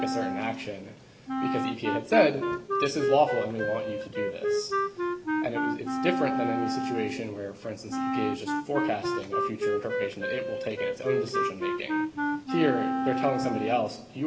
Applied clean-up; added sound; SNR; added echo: none; Wind instrument, woodwind instrument; -1 dB; none.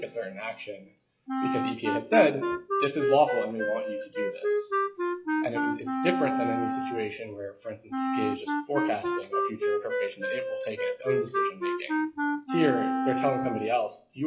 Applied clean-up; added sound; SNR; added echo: classical method log-MMSE.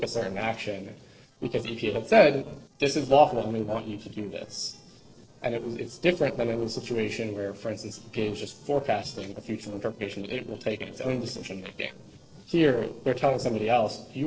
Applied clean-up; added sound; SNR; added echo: neural separator model SepFormer DNS4.